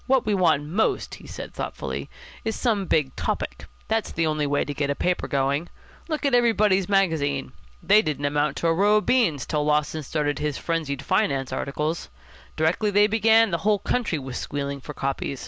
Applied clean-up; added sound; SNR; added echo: none; none; none; none.